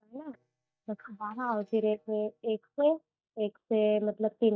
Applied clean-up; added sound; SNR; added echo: neural mask model DeepFilterNet 3.